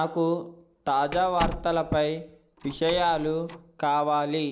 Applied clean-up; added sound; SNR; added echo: none; Slam; 13 dB; none.